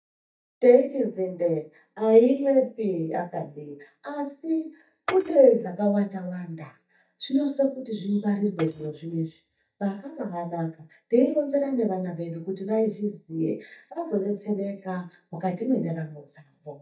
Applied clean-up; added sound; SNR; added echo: neural mask model DeepFilterNet 3.